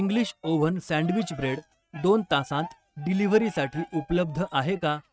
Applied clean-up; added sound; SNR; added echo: neural mask model RNNoise.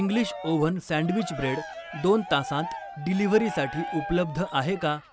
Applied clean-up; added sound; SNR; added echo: none; Cheering; 11 dB; none.